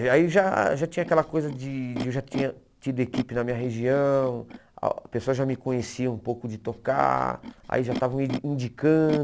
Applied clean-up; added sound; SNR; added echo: none; Animal; 14 dB; none.